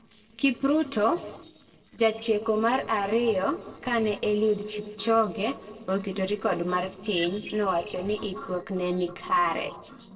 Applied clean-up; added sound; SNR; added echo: neural separator model SepFormer DNS4.